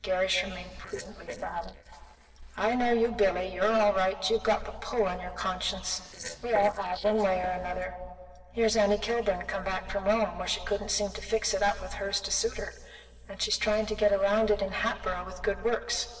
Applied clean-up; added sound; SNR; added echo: neural separator model SepFormer DNS4.